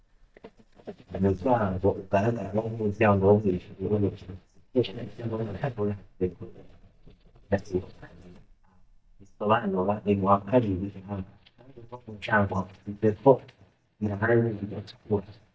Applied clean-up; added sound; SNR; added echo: neural mask model DeepFilterNet 3.